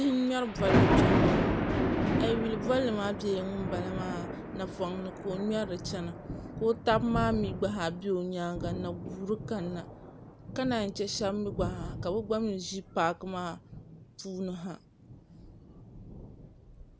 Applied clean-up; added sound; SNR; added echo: none; Thunder; 0 dB; none.